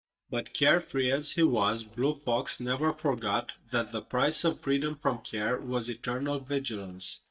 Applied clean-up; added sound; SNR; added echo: neural mask model DeepFilterNet 3.